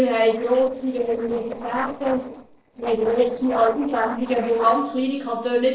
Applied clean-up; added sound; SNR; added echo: neural separator model SepFormer DNS4.